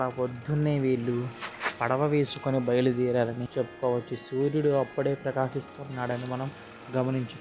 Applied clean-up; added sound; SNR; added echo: none; Harp + Engine starting; 19 dB; none.